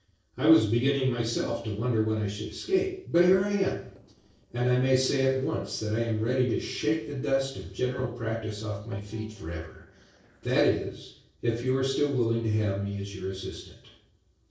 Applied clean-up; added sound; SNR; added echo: neural separator model SepFormer DNS4.